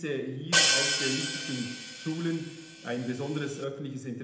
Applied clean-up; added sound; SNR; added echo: none; Hi-hat; -4 dB; reverberation time 0.7 s.